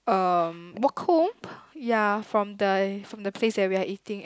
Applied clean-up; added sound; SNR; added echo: none; none; none; none.